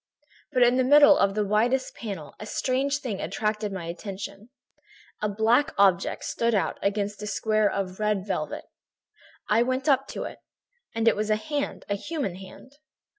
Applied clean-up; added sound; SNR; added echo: none; none; none; none.